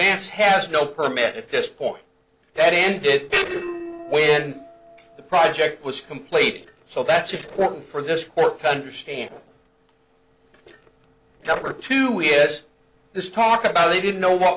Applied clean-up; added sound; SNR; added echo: neural separator model SepFormer DNS4.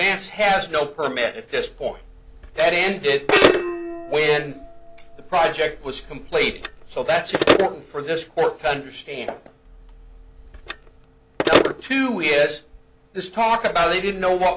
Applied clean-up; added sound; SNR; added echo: none; Gong + Telephone; 3 dB; none.